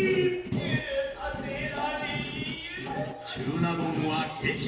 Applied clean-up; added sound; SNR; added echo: none; Writing; 4 dB; reverberation time 1.0 s.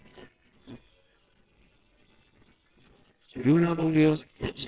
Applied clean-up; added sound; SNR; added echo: neural separator model SepFormer WHAMR!.